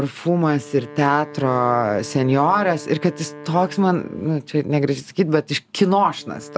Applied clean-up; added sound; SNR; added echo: none; Wind instrument, woodwind instrument; 19 dB; none.